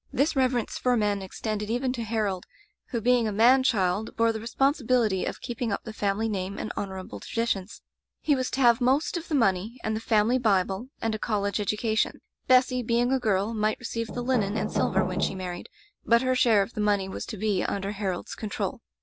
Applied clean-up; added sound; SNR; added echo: none; Knock; 3 dB; none.